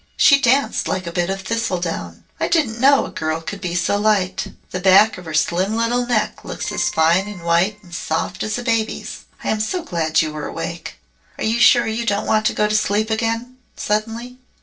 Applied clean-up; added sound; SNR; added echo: neural separator model SepFormer DNS4.